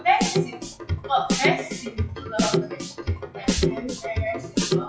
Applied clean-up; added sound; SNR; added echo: classical method WPE with log-MMSE.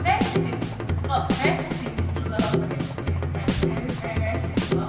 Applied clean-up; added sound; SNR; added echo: none; Drum kit; -4 dB; reverberation time 2.4 s.